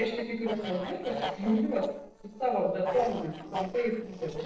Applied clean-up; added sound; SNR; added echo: neural separator model SepFormer DNS4.